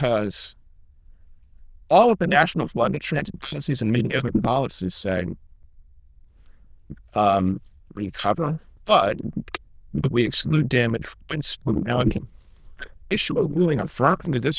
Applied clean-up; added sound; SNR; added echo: neural diffusion model UNIVERSE++.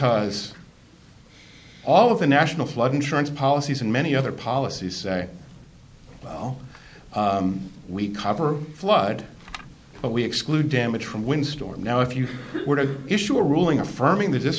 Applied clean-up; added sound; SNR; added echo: none; none; none; none.